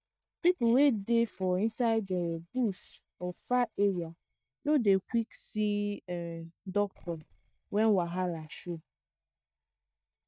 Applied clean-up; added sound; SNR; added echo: neural mask model DeepFilterNet 3.